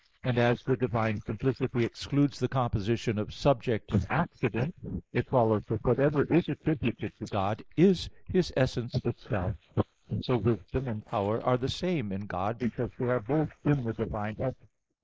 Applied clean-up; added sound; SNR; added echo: neural mask model Resemble Enhance denoiser.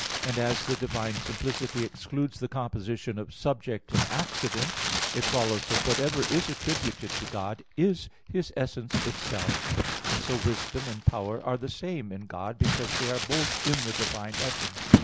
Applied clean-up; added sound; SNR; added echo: none; Crumpling, crinkling; 1 dB; none.